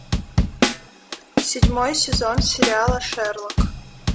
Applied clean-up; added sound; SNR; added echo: none; Drum kit; -3 dB; none.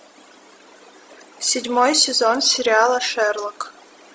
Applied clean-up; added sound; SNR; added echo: none; none; none; none.